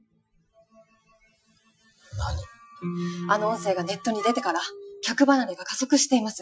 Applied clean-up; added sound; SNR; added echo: classical method Wiener filter.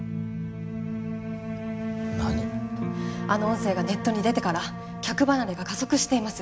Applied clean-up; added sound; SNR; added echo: none; none; none; none.